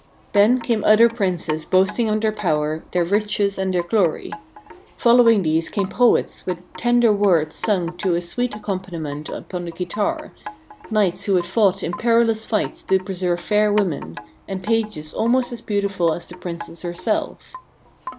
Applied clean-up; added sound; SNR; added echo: none; Wind chime; 18 dB; none.